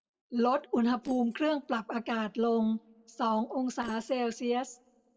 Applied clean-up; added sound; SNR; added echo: neural separator model SepFormer DNS4.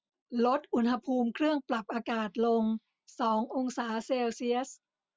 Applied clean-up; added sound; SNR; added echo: none; none; none; none.